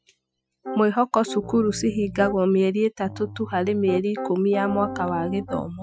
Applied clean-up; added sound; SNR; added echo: classical method Wiener filter.